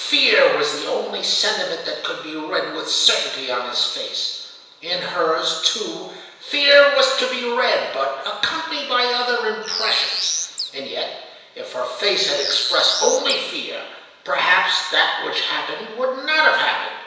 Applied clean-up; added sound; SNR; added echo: none; Bird; 5 dB; reverberation time 1.0 s.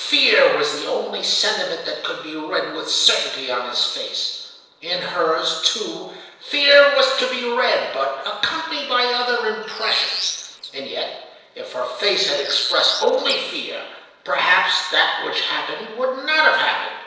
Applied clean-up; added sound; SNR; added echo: neural separator model SepFormer DNS4.